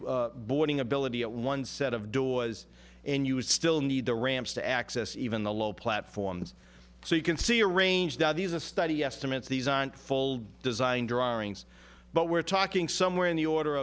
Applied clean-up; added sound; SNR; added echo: none; none; none; none.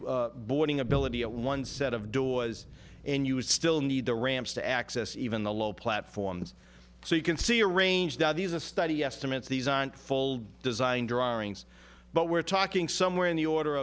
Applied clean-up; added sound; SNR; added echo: none; Boom; 18 dB; none.